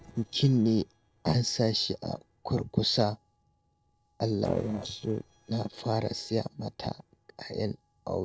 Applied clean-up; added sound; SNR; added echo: neural separator model SepFormer DNS4.